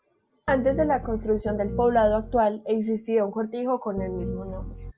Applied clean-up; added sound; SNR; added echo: none; Piano; 8 dB; none.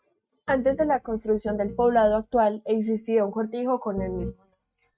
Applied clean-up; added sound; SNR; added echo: neural mask model RNNoise.